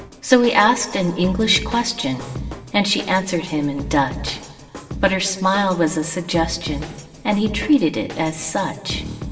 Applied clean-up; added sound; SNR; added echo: none; Drum kit; 13 dB; reverberation time 1.7 s.